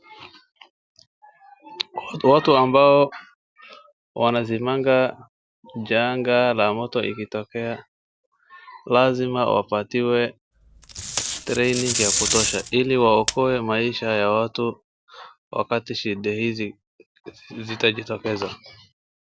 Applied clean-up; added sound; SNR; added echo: none; Packing tape, duct tape; 4 dB; none.